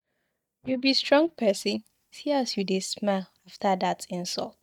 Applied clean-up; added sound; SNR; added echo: neural mask model DeepFilterNet 3.